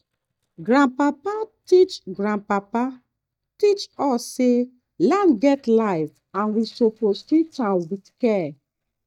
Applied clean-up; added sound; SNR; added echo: neural mask model DeepFilterNet 3.